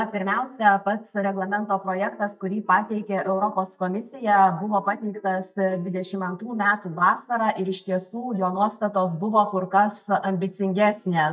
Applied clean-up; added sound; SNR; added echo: neural mask model DeepFilterNet 3.